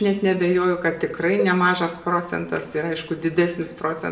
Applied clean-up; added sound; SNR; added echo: none; Cowbell; 13 dB; reverberation time 0.7 s.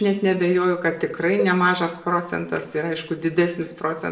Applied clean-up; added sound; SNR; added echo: neural separator model SepFormer DNS4.